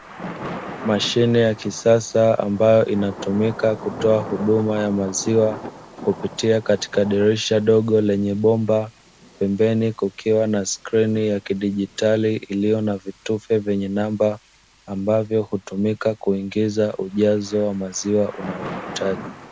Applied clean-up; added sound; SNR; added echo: none; Thunder / Rain; 17 dB; none.